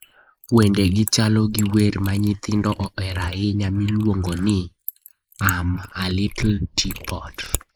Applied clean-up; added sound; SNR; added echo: neural mask model Resemble Enhance denoiser.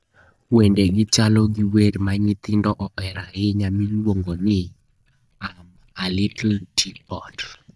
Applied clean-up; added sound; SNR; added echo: neural mask model DeepFilterNet 3.